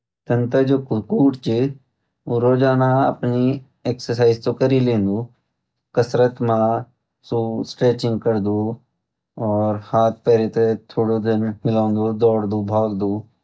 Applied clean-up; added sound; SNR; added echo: none; none; none; none.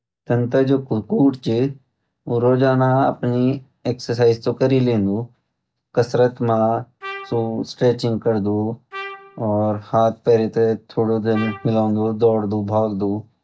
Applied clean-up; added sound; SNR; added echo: none; Trumpet; 17 dB; none.